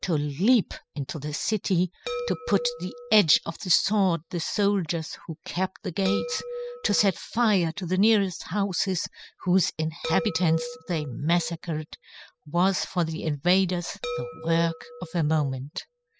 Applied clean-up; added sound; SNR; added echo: classical method spectral subtraction.